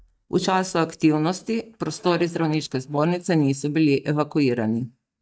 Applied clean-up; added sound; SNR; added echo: neural mask model DeepFilterNet 3.